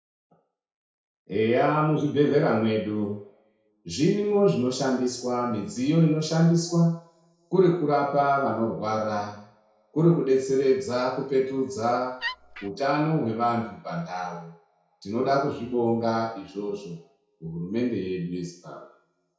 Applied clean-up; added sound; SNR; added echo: none; Wood; 10 dB; reverberation time 0.6 s.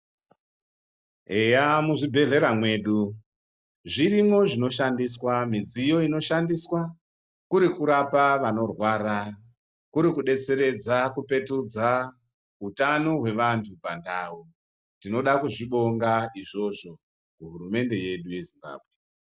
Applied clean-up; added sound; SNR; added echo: none; none; none; none.